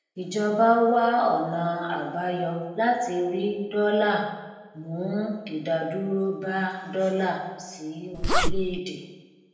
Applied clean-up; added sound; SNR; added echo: none; Zipper (clothing); -4 dB; reverberation time 0.9 s.